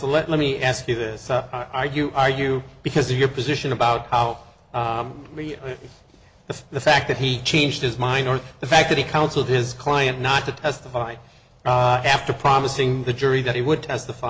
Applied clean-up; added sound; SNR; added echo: none; none; none; none.